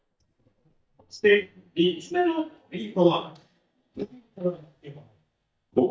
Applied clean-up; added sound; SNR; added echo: neural mask model DeepFilterNet 3.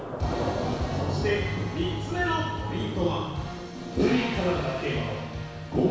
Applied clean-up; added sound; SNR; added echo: none; Thunder / Rain; 8 dB; reverberation time 1.1 s.